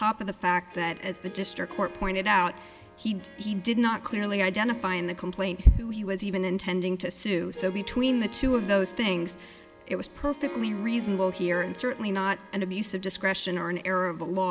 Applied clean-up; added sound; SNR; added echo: none; Harp; 19 dB; none.